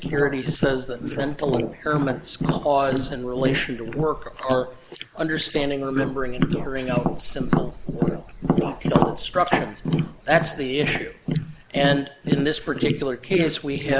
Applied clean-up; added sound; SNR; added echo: neural mask model Resemble Enhance denoiser.